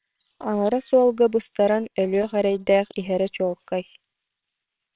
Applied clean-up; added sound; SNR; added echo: neural separator model SepFormer WHAMR!.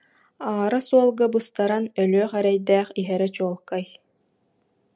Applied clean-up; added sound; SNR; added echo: none; none; none; none.